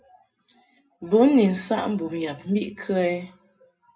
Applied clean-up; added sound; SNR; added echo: none; none; none; reverberation time 0.2 s.